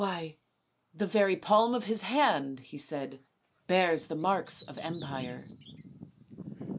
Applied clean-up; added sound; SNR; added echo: none; Bird vocalization, bird call, bird song; 17 dB; none.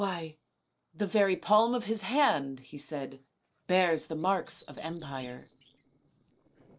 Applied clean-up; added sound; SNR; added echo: neural separator model SepFormer DNS4.